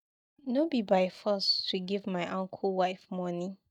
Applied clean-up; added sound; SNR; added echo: neural mask model DeepFilterNet 3.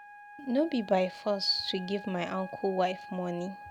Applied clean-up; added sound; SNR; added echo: none; Wind instrument, woodwind instrument; 16 dB; none.